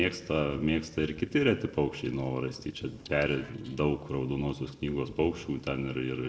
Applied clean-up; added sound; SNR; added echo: neural separator model SepFormer DNS4.